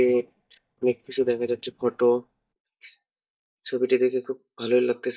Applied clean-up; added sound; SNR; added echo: neural mask model DeepFilterNet 3.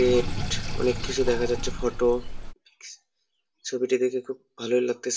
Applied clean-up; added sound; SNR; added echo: none; Sink (filling or washing); 5 dB; reverberation time 0.2 s.